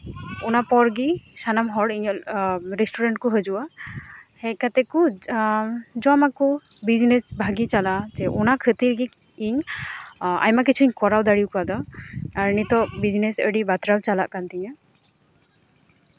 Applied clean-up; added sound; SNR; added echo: none; none; none; none.